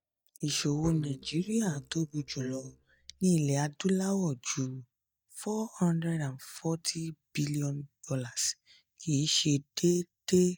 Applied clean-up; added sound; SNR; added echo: neural mask model DeepFilterNet 3.